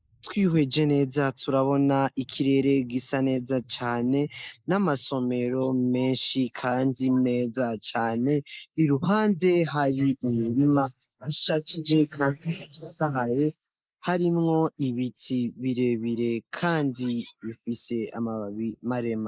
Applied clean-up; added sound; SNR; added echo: neural mask model Resemble Enhance denoiser.